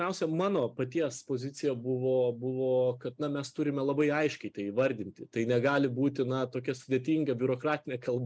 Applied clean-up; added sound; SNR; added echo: none; none; none; none.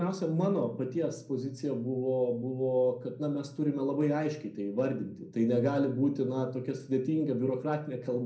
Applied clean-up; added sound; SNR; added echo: none; none; none; reverberation time 0.6 s.